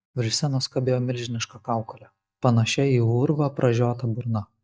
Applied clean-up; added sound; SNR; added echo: neural mask model DeepFilterNet 3.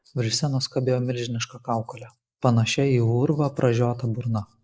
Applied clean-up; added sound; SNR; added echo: neural mask model Resemble Enhance denoiser.